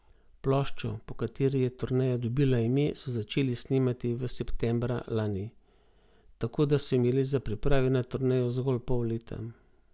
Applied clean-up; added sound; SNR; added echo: none; none; none; none.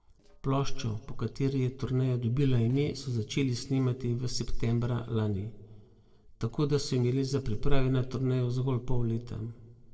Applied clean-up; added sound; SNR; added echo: neural separator model SepFormer DNS4.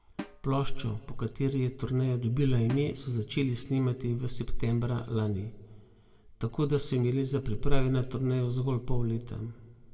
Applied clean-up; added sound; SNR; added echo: none; Snare drum; 19 dB; reverberation time 1.0 s.